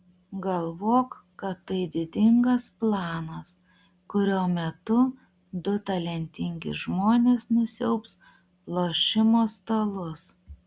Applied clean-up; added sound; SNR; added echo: none; none; none; none.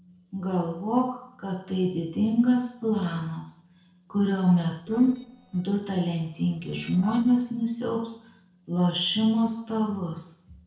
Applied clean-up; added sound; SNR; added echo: neural separator model SepFormer DNS4.